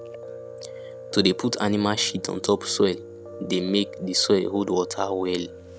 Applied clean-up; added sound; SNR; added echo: none; Piano; 13 dB; none.